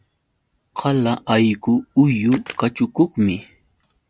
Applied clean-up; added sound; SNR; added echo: none; Camera; 18 dB; none.